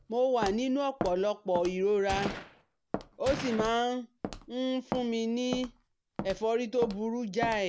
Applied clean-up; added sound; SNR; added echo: none; Walk, footsteps + Gunshot, gunfire; 10 dB; none.